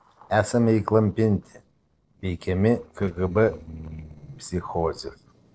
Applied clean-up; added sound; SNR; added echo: neural separator model SepFormer DNS4.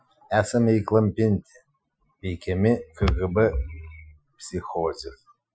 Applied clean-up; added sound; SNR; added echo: classical method Wiener filter.